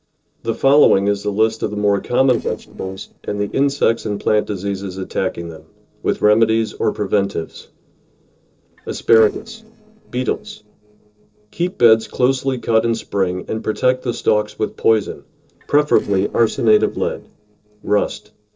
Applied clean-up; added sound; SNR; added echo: neural separator model SepFormer DNS4.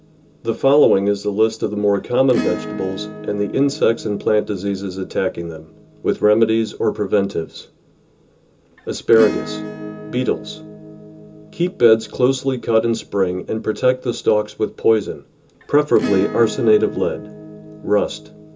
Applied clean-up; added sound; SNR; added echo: none; Acoustic guitar / Strum; 13 dB; reverberation time 0.2 s.